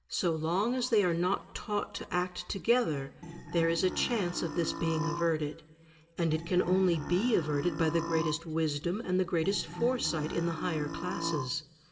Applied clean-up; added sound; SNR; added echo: none; Burping, eructation; 8 dB; reverberation time 1.5 s.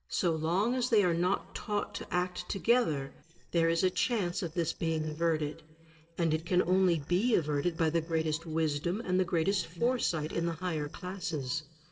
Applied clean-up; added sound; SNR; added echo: neural separator model SepFormer DNS4.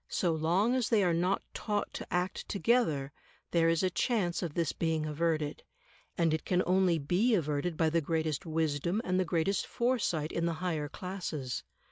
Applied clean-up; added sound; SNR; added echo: none; none; none; none.